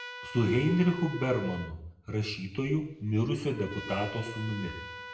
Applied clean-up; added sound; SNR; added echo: none; Trumpet; 14 dB; reverberation time 0.7 s.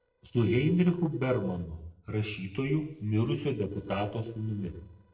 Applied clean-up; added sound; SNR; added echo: neural separator model SepFormer DNS4.